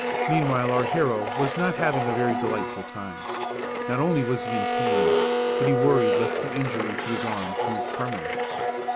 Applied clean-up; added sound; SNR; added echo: none; Domestic sounds, home sounds; -2 dB; none.